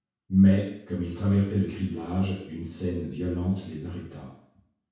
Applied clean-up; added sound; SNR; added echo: none; none; none; reverberation time 0.6 s.